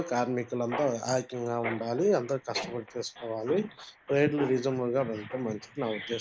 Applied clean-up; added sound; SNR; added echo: none; Mechanisms; 13 dB; none.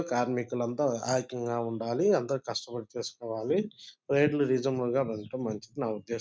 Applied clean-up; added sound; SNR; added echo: none; none; none; none.